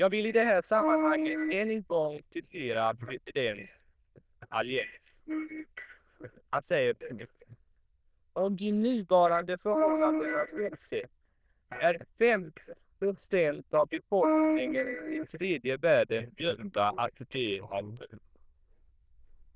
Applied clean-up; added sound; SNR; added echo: neural diffusion model UNIVERSE++.